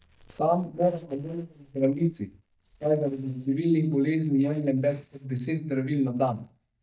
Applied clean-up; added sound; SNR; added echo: neural mask model DeepFilterNet 3.